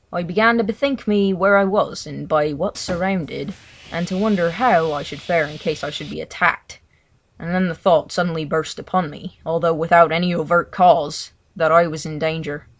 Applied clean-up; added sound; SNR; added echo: none; Sawing; 20 dB; none.